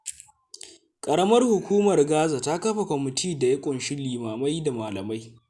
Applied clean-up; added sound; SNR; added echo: none; none; none; none.